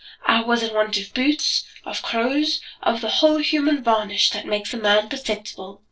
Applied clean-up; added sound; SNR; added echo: neural separator model SepFormer DNS4.